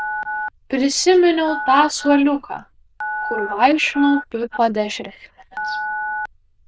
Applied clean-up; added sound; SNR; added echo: neural diffusion model UNIVERSE++.